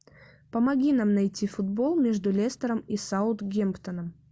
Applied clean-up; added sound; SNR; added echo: none; none; none; none.